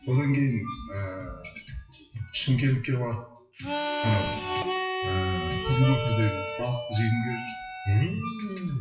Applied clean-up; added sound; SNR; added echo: classical method WPE with log-MMSE.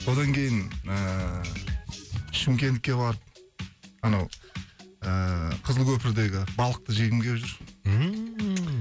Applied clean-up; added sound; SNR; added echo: none; none; none; none.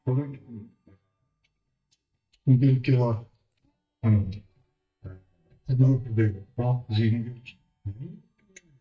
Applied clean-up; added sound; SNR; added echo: neural mask model DeepFilterNet 3.